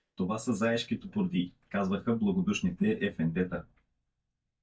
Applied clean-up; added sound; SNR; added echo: neural mask model DeepFilterNet 3.